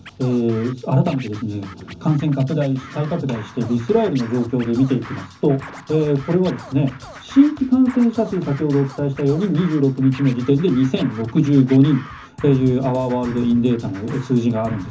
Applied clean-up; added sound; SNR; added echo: none; Scratching (performance technique); 19 dB; reverberation time 0.3 s.